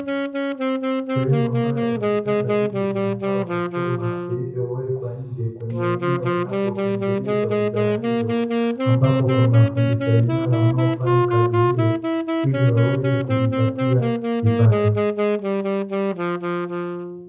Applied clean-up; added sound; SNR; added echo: none; Wind instrument, woodwind instrument; 0 dB; reverberation time 0.6 s.